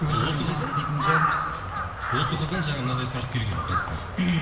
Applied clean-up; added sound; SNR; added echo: none; Crow; 2 dB; reverberation time 1.9 s.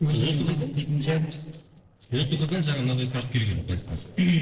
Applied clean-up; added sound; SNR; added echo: neural separator model SepFormer DNS4.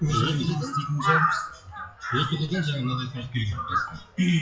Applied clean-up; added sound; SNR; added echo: classical method WPE with log-MMSE.